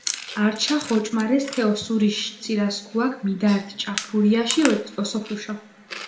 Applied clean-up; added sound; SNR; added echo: none; Chewing, mastication; 13 dB; reverberation time 0.9 s.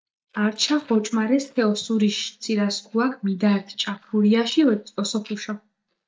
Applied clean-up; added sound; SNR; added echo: neural mask model DeepFilterNet 3.